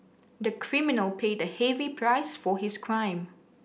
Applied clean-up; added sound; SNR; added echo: none; none; none; none.